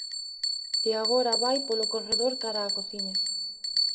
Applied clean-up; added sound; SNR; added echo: none; Bell; -1 dB; reverberation time 0.4 s.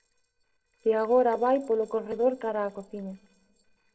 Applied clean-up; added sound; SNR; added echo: neural separator model SepFormer DNS4.